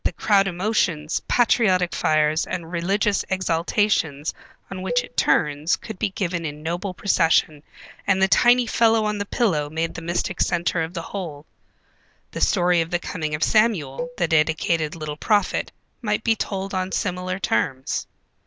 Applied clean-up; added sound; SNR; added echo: none; Cowbell; 13 dB; none.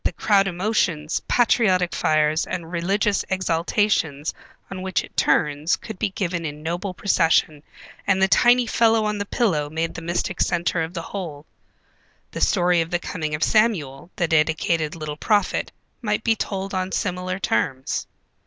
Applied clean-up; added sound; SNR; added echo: none; none; none; none.